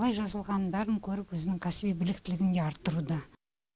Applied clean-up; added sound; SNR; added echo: none; none; none; none.